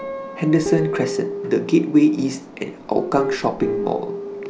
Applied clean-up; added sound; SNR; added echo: none; Guitar; 7 dB; none.